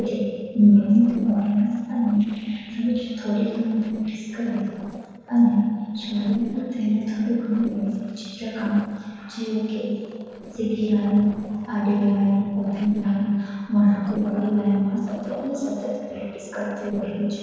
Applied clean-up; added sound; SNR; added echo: neural separator model SepFormer DNS4.